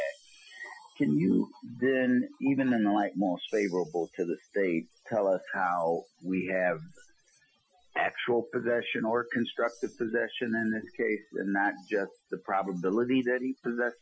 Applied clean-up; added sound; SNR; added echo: classical method Wiener filter.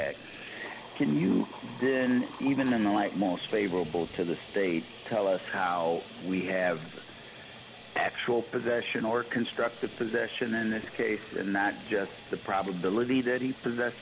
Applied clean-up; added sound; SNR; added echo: none; Sink (filling or washing) / Water tap, faucet; 15 dB; none.